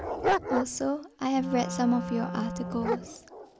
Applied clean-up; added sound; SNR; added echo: none; Dog + Wind instrument, woodwind instrument; 2 dB; none.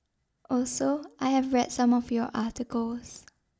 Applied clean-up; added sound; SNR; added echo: none; none; none; none.